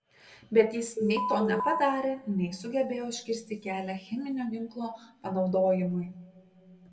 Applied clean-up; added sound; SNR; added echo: none; Alarm; -1 dB; reverberation time 1.5 s.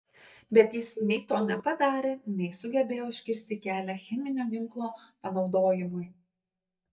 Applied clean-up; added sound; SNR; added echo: neural mask model DeepFilterNet 3.